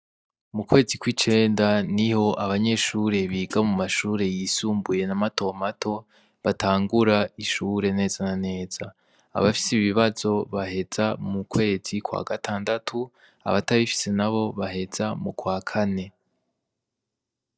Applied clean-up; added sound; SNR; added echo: neural mask model DeepFilterNet 3.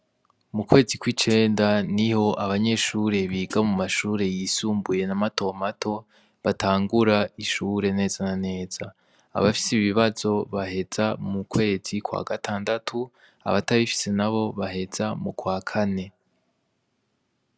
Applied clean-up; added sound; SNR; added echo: none; Hi-hat; 19 dB; none.